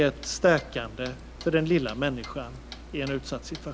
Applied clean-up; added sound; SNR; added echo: none; Clock; 14 dB; none.